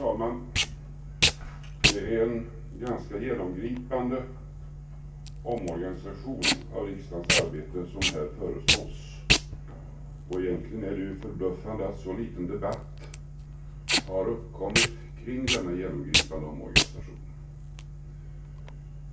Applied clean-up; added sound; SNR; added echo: none; Packing tape, duct tape; -1 dB; reverberation time 0.3 s.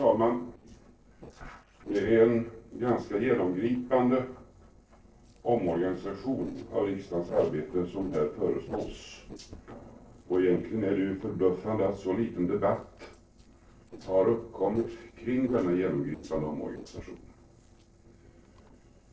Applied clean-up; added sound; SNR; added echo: neural separator model SepFormer DNS4.